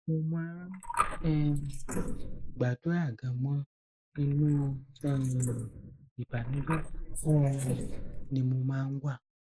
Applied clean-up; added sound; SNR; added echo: neural mask model Resemble Enhance denoiser.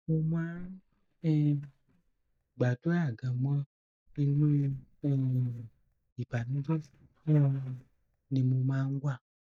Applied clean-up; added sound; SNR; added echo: neural mask model DeepFilterNet 3.